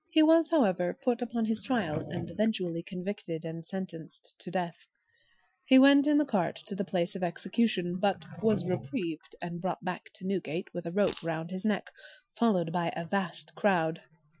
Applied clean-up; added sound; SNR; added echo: classical method Wiener filter.